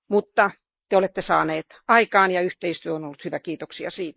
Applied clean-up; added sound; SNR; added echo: neural mask model Resemble Enhance denoiser.